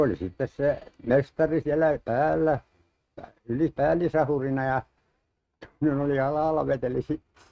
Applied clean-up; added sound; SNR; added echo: neural mask model RNNoise.